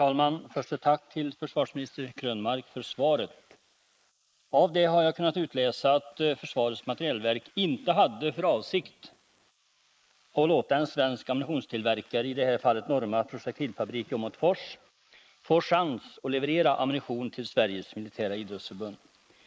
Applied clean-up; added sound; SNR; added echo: neural mask model Resemble Enhance denoiser.